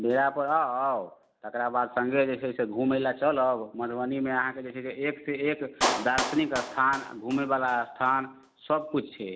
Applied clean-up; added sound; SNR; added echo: none; Clapping; 11 dB; none.